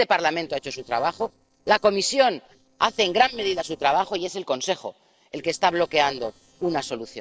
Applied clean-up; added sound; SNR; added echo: neural separator model SepFormer DNS4.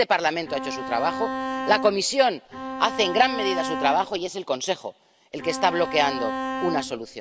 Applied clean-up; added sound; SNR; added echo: none; Bowed string instrument; 6 dB; none.